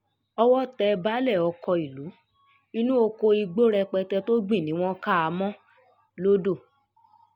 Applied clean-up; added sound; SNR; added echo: none; none; none; none.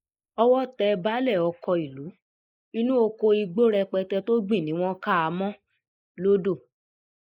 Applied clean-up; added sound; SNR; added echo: neural mask model Resemble Enhance denoiser.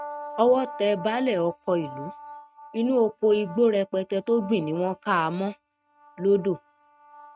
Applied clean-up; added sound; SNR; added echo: neural mask model RNNoise.